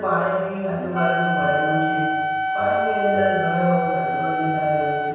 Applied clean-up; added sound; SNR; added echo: none; Wind instrument, woodwind instrument; 1 dB; reverberation time 1.2 s.